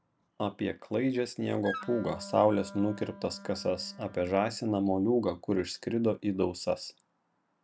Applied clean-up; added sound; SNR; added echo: none; Wind instrument, woodwind instrument; 15 dB; none.